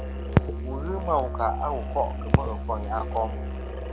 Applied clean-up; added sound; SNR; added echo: none; Crackle + Musical instrument; -2 dB; none.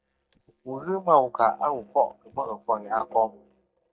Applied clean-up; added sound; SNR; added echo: neural mask model DeepFilterNet 3.